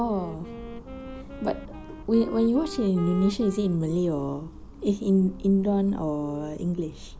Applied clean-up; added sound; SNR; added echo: none; Wind instrument, woodwind instrument; 16 dB; none.